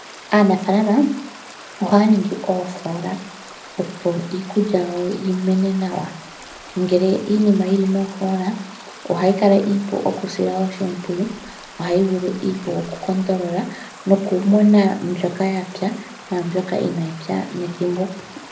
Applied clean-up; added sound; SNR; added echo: none; Stream; 19 dB; reverberation time 0.5 s.